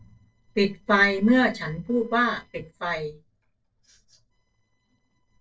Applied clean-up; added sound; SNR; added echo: neural separator model SepFormer DNS4.